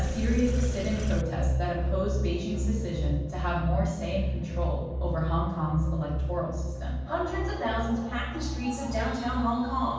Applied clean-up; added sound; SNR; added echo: none; Sink (filling or washing); 9 dB; reverberation time 1.2 s.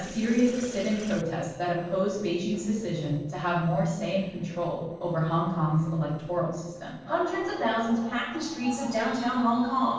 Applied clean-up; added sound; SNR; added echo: neural separator model SepFormer DNS4.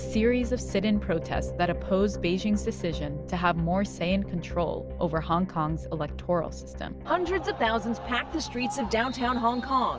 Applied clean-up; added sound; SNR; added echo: none; none; none; none.